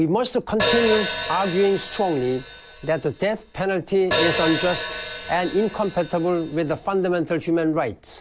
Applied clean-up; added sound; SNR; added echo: none; Hi-hat; 3 dB; none.